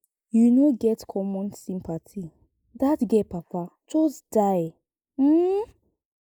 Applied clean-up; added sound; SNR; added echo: neural mask model Resemble Enhance denoiser.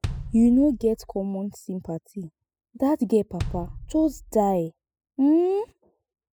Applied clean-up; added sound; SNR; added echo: classical method spectral subtraction.